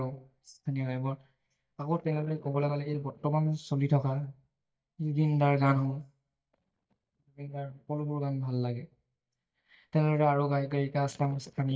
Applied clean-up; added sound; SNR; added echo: neural mask model DeepFilterNet 3.